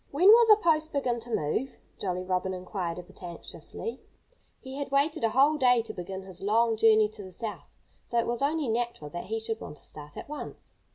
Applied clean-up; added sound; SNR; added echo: none; none; none; none.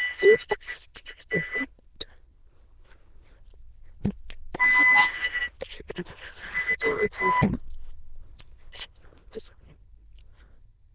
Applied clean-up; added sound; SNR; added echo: neural diffusion model UNIVERSE++.